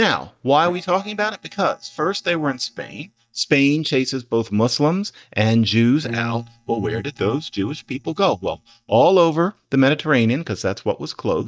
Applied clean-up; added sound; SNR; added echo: neural mask model DeepFilterNet 3.